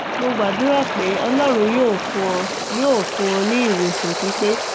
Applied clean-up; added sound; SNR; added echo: none; Waves, surf; 4 dB; none.